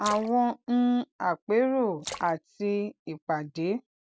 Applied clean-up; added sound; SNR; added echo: none; Splash, splatter; 19 dB; none.